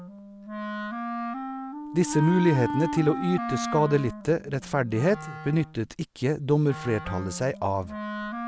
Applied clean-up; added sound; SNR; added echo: none; Wind instrument, woodwind instrument; 8 dB; none.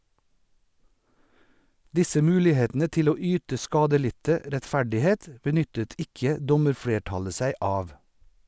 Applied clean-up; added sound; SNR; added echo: none; none; none; none.